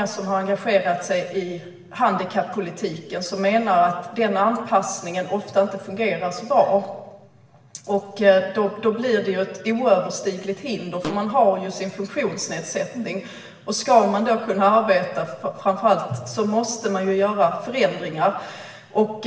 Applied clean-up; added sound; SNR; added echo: none; Fart; 12 dB; reverberation time 1.1 s.